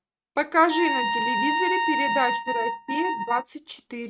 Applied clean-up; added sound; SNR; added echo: neural mask model RNNoise.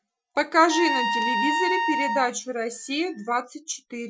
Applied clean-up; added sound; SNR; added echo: classical method Wiener filter.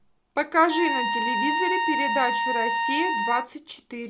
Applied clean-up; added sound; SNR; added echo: none; Trumpet; -1 dB; none.